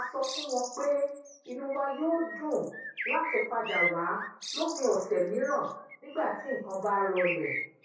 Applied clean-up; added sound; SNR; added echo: none; Bird; 7 dB; reverberation time 0.6 s.